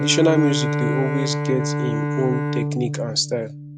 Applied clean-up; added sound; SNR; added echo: neural mask model RNNoise.